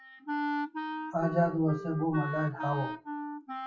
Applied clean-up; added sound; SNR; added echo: classical method WPE with log-MMSE.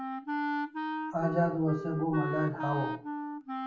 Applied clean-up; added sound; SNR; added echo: none; Wind instrument, woodwind instrument; 3 dB; reverberation time 0.4 s.